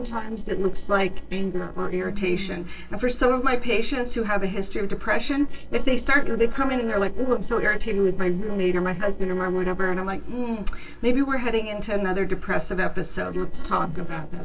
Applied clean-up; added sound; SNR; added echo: neural separator model SepFormer DNS4.